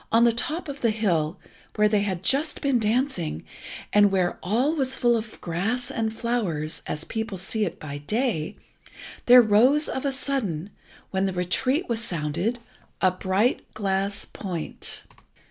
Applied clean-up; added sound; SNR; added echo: none; none; none; none.